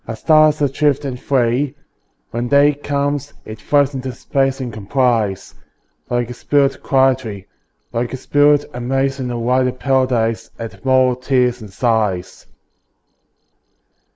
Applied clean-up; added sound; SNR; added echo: neural mask model Resemble Enhance denoiser.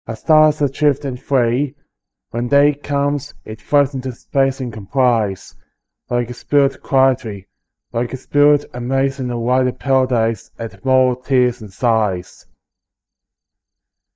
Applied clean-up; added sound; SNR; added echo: neural mask model DeepFilterNet 3.